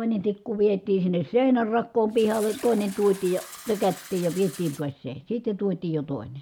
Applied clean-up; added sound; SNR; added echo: none; Fill (with liquid); 18 dB; none.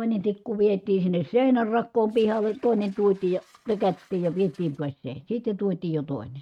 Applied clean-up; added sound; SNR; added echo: neural mask model RNNoise.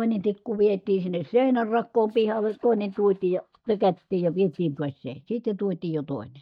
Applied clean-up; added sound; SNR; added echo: neural mask model DeepFilterNet 3.